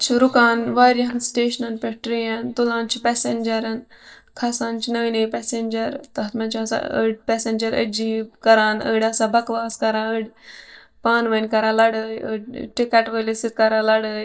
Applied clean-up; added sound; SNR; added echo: neural mask model DeepFilterNet 3.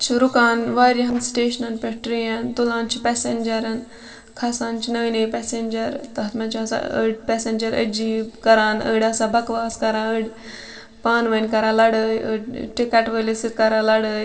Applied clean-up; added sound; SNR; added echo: neural separator model SepFormer DNS4.